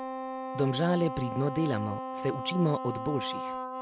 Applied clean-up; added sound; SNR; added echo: none; Wind instrument, woodwind instrument; 5 dB; none.